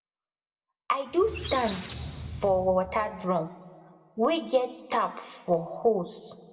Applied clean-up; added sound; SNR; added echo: none; Squeak; 11 dB; reverberation time 1.3 s.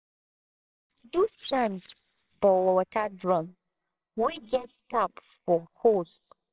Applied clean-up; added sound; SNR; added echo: neural separator model SepFormer WHAMR!.